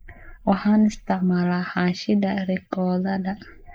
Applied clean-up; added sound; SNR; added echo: neural mask model Resemble Enhance denoiser.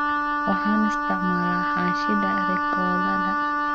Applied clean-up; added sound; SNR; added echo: none; Wind instrument, woodwind instrument; -4 dB; none.